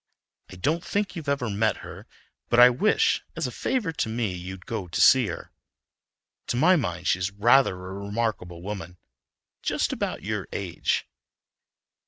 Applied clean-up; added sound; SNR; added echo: none; none; none; none.